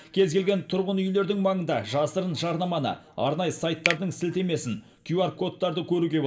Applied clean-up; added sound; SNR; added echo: none; Finger snapping; 10 dB; reverberation time 0.4 s.